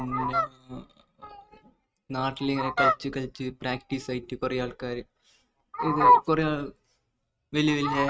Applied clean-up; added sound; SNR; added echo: neural mask model RNNoise.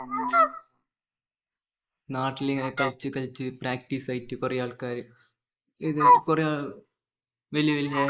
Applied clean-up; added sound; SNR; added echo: neural mask model Resemble Enhance denoiser.